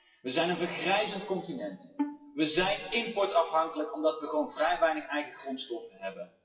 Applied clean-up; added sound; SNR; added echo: classical method WPE with log-MMSE.